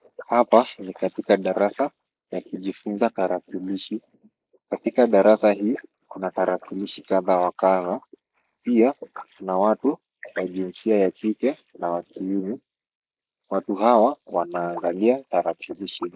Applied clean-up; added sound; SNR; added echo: neural mask model Resemble Enhance denoiser.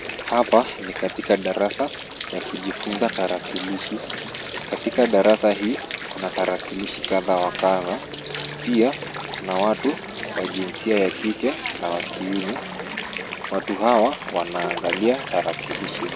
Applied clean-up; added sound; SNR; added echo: none; Water; 8 dB; none.